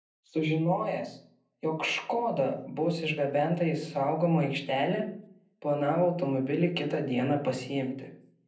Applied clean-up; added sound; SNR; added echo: none; none; none; reverberation time 0.6 s.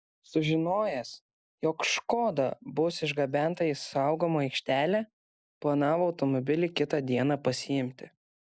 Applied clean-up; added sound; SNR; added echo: none; none; none; none.